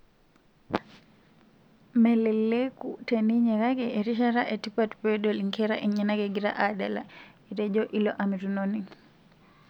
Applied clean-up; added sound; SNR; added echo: none; none; none; none.